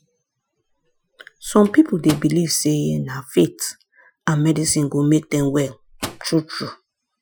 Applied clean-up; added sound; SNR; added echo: classical method Wiener filter.